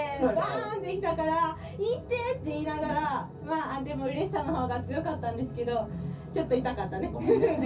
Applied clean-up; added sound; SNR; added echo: none; none; none; reverberation time 0.3 s.